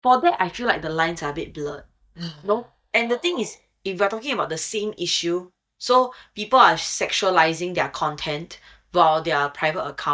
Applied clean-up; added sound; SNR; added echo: neural mask model DeepFilterNet 3.